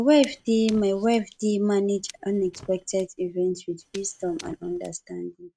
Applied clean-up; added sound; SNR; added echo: neural mask model RNNoise.